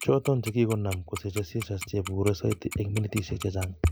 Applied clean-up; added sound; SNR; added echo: none; Tick-tock; 15 dB; none.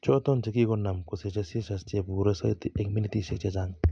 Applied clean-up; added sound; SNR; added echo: none; none; none; none.